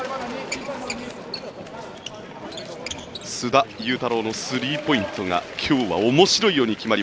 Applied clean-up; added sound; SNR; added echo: none; none; none; none.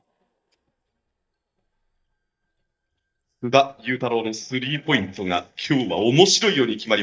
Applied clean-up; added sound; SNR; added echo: neural mask model DeepFilterNet 3.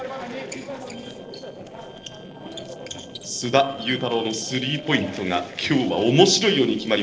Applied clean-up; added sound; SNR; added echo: neural separator model SepFormer DNS4.